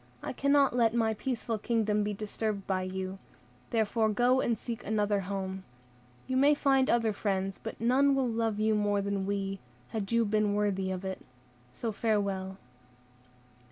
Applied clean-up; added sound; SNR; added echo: none; none; none; none.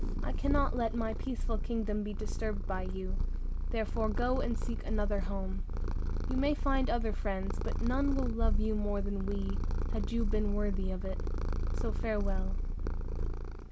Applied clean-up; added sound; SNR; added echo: none; Purr; -5 dB; none.